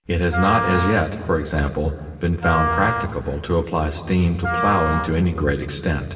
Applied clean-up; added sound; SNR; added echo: none; Wind instrument, woodwind instrument; 6 dB; reverberation time 2.6 s.